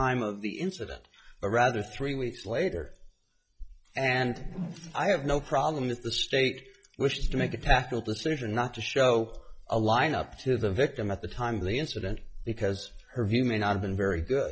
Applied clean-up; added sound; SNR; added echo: classical method log-MMSE.